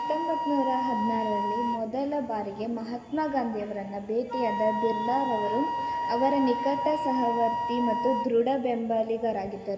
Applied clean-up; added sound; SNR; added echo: none; Wind instrument, woodwind instrument; 4 dB; reverberation time 2.1 s.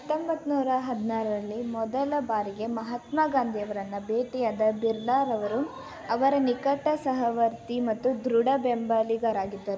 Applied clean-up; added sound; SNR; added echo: none; none; none; none.